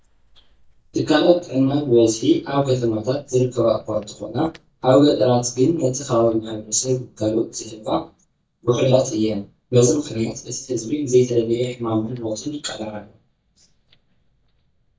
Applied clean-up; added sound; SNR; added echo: neural mask model DeepFilterNet 3.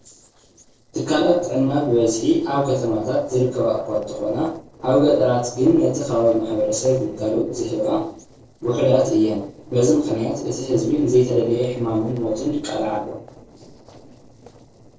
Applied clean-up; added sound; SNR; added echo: neural separator model SepFormer DNS4.